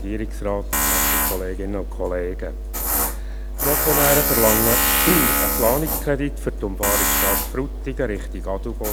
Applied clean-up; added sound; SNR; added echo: none; Tools; -3 dB; none.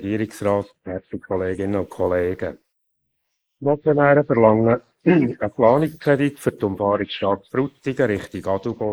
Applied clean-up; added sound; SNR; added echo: neural mask model Resemble Enhance denoiser.